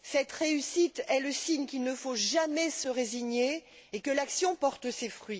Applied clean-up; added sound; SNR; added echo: none; none; none; none.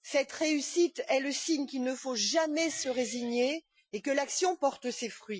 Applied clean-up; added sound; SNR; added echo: classical method Wiener filter.